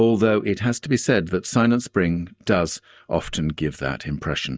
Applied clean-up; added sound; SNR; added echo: neural mask model DeepFilterNet 3.